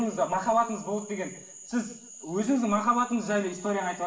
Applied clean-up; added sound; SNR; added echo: none; Cricket / Frog; 18 dB; reverberation time 0.7 s.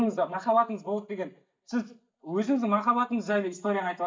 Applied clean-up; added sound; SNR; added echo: neural mask model DeepFilterNet 3.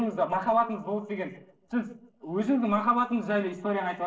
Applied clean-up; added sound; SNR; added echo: neural separator model SepFormer DNS4.